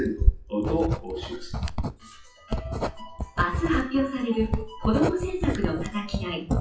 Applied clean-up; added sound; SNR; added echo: classical method WPE with log-MMSE.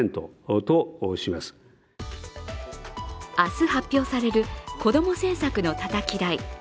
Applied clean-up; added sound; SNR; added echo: none; none; none; none.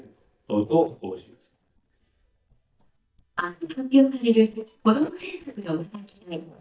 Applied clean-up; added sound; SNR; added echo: neural mask model DeepFilterNet 3.